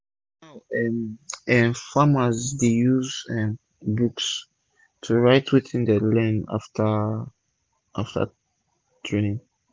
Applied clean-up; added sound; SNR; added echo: none; none; none; none.